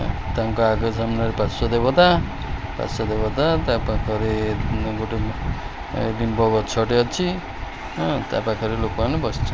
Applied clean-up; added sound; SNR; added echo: none; none; none; none.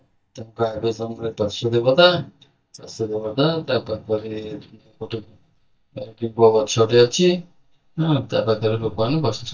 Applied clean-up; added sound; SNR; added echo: neural mask model DeepFilterNet 3.